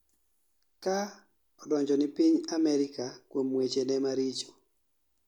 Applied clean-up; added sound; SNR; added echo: none; none; none; none.